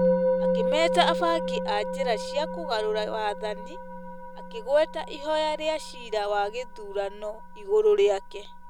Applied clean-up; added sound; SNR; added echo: none; Musical instrument; 3 dB; none.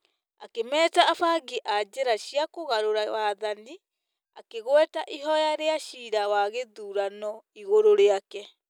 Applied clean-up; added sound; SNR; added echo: none; none; none; none.